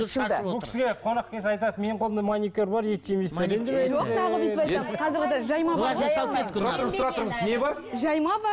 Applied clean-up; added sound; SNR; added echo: none; none; none; none.